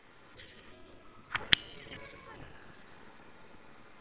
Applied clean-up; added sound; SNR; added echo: neural separator model SepFormer WHAMR!.